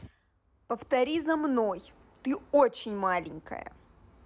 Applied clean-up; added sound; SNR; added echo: none; none; none; none.